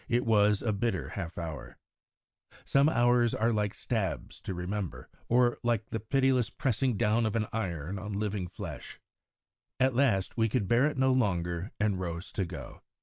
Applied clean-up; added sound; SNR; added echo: none; none; none; none.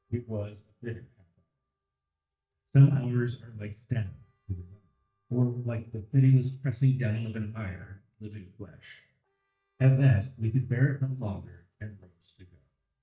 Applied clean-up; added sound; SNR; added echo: neural mask model DeepFilterNet 3.